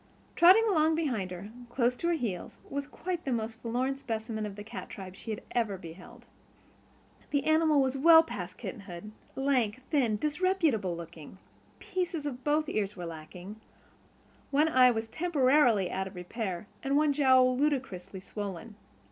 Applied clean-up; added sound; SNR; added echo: none; none; none; none.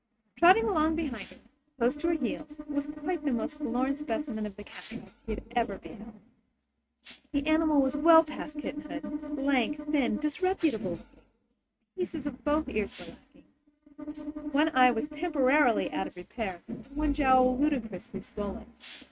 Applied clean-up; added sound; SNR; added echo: neural mask model RNNoise.